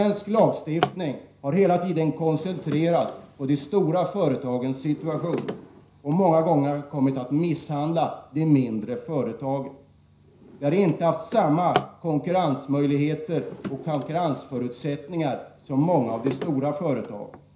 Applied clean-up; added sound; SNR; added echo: none; Drawer open or close; 14 dB; reverberation time 0.5 s.